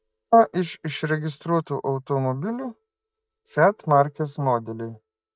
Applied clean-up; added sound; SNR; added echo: neural mask model DeepFilterNet 3.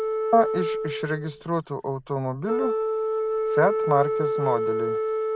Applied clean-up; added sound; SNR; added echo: none; Wind instrument, woodwind instrument; -1 dB; none.